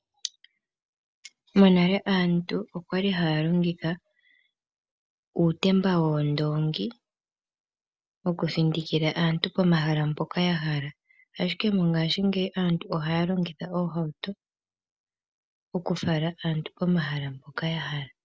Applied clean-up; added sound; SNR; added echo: none; none; none; none.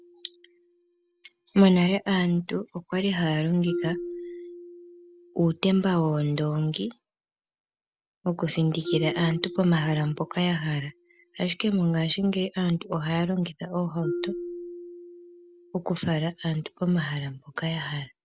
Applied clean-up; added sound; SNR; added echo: none; Marimba, xylophone; 14 dB; none.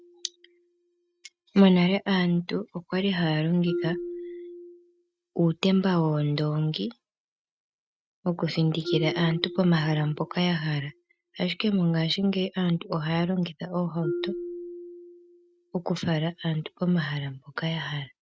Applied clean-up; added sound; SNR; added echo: neural mask model RNNoise.